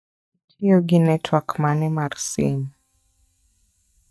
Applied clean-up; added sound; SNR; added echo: neural mask model DeepFilterNet 3.